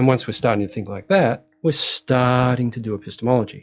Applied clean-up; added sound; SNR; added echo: classical method log-MMSE.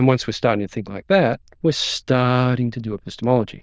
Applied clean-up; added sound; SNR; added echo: neural diffusion model UNIVERSE++.